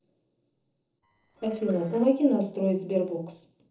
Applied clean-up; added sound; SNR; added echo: neural separator model SepFormer DNS4.